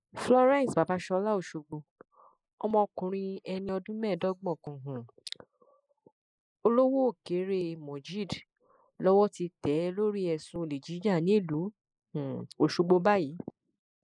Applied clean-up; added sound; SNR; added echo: neural mask model Resemble Enhance denoiser.